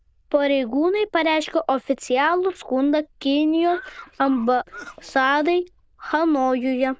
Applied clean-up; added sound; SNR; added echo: neural diffusion model UNIVERSE++.